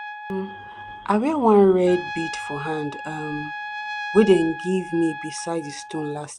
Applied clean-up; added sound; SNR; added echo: none; Trumpet; 12 dB; none.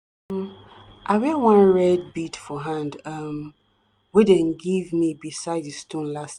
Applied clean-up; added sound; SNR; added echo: none; none; none; none.